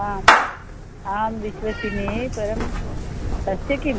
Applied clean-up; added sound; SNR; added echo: none; Meow / Clapping; -4 dB; none.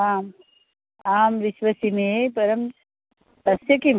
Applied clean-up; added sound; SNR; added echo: none; none; none; none.